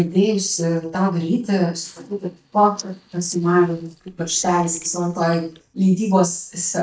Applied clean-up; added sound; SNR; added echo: neural mask model DeepFilterNet 3.